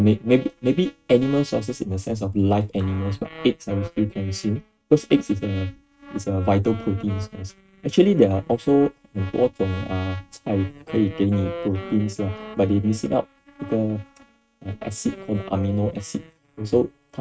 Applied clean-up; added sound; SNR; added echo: neural mask model RNNoise.